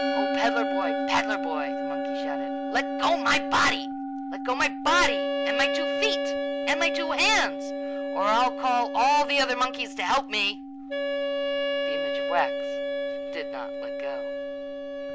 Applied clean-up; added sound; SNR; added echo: none; Wind instrument, woodwind instrument + Musical instrument; 1 dB; none.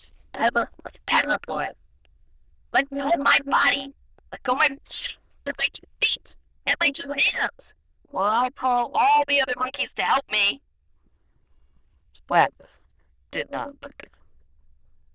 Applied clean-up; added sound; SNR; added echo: neural diffusion model UNIVERSE++.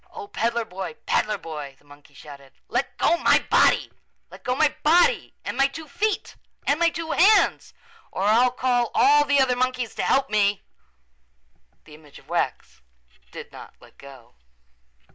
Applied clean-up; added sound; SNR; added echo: none; none; none; none.